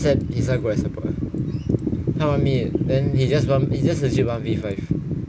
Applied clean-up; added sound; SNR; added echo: none; none; none; none.